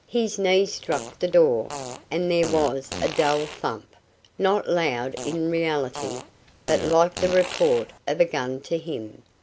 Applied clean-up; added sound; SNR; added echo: none; Fart; 12 dB; none.